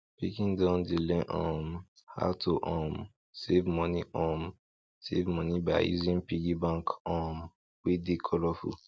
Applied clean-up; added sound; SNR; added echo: none; none; none; none.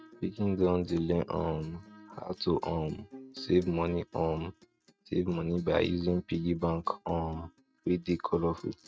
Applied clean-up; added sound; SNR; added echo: neural mask model RNNoise.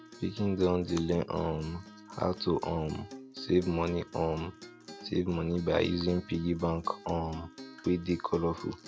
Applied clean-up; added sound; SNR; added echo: none; Acoustic guitar; 18 dB; none.